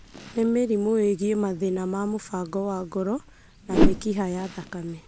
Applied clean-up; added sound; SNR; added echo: none; Whoosh, swoosh, swish; 2 dB; none.